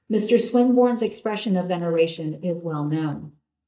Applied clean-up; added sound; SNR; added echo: neural mask model DeepFilterNet 3.